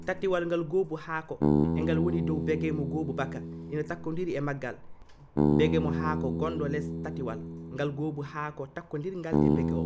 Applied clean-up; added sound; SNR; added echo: none; Bass guitar; -1 dB; none.